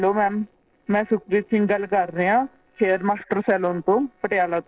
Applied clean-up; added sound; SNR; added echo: neural separator model SepFormer DNS4.